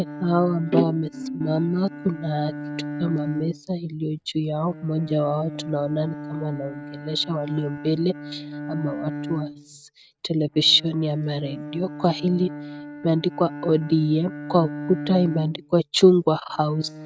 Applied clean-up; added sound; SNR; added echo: neural mask model RNNoise.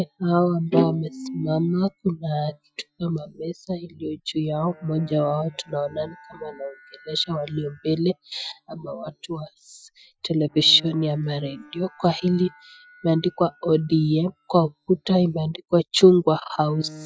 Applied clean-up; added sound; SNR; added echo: classical method Wiener filter.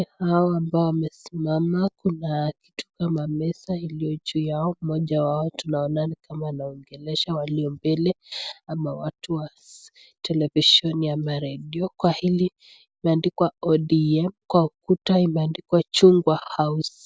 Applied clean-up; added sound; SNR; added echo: none; none; none; none.